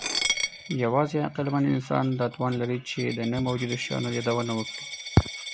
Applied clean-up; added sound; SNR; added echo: none; Coin (dropping); 8 dB; none.